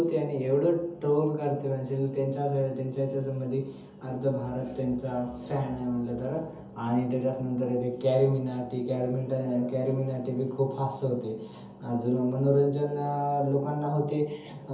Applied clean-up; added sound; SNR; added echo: none; none; none; reverberation time 0.7 s.